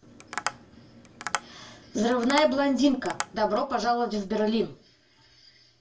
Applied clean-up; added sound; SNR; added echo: none; Tap; 10 dB; reverberation time 0.2 s.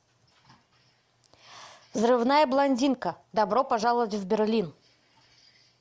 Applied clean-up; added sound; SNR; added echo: none; none; none; none.